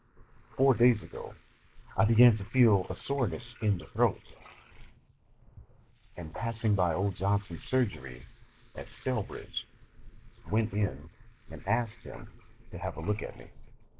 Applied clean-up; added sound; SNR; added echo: neural mask model Resemble Enhance denoiser.